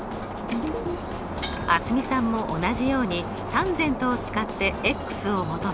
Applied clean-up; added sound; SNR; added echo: none; Shatter; 6 dB; none.